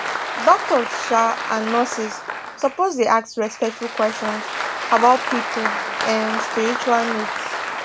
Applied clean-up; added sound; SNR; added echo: none; Applause; 5 dB; none.